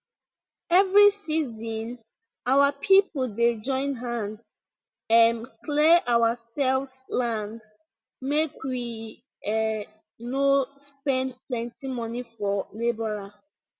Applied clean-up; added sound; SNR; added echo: none; none; none; none.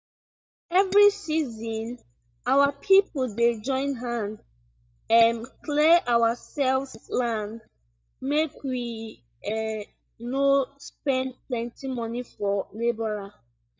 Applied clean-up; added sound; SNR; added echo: neural mask model DeepFilterNet 3.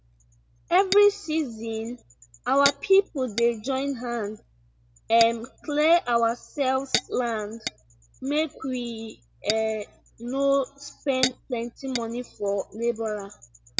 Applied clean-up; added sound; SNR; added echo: none; Tap / Glass; 12 dB; none.